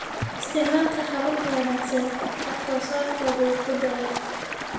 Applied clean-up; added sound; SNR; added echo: none; Stream; 5 dB; reverberation time 0.9 s.